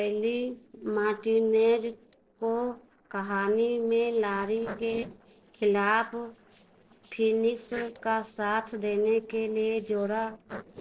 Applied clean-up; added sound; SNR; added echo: neural separator model SepFormer DNS4.